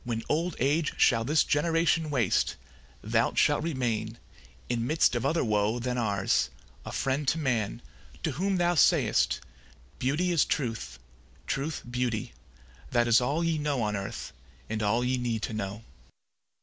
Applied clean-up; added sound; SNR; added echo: none; none; none; none.